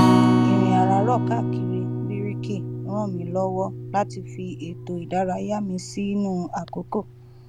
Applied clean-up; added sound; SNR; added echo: none; Acoustic guitar; -3 dB; none.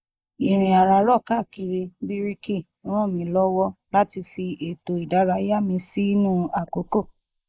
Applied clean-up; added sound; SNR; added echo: neural mask model Resemble Enhance denoiser.